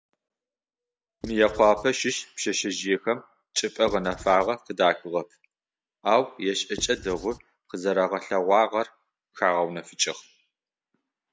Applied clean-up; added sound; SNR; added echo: none; Writing; 15 dB; none.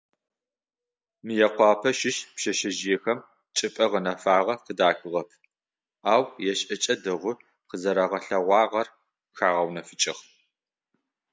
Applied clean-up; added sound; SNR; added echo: none; none; none; none.